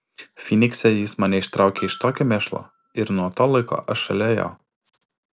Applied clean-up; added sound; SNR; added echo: none; Bell; 19 dB; none.